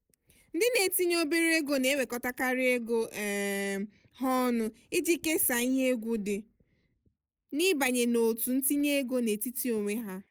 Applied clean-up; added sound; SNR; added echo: neural mask model Resemble Enhance denoiser.